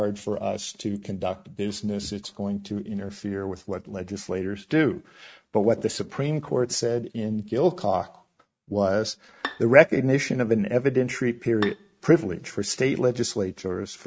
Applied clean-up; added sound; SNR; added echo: neural mask model RNNoise.